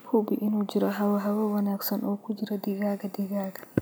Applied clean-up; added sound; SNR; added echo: none; none; none; none.